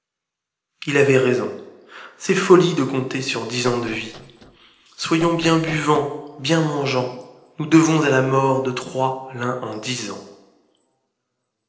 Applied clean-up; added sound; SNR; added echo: neural separator model SepFormer DNS4.